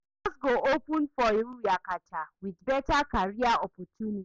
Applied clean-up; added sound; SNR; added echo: none; none; none; none.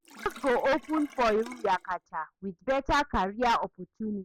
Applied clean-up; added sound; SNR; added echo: none; Sink (filling or washing); 20 dB; none.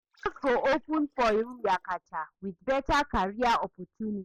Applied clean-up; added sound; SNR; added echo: neural mask model Resemble Enhance denoiser.